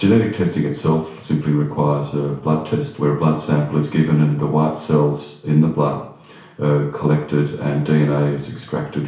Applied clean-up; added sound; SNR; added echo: none; none; none; reverberation time 0.6 s.